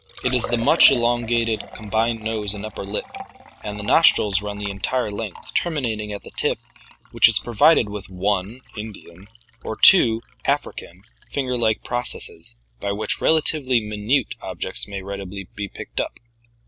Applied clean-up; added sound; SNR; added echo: none; Liquid; 18 dB; none.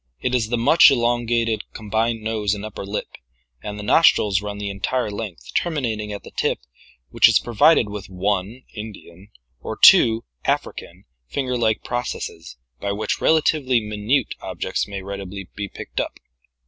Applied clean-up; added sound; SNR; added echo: none; none; none; none.